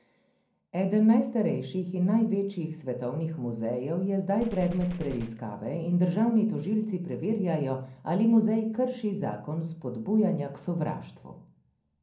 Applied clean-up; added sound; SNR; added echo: none; Gunshot, gunfire; 17 dB; reverberation time 0.6 s.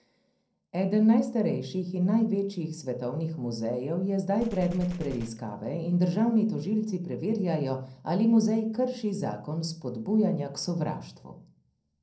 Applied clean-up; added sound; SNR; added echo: neural separator model SepFormer DNS4.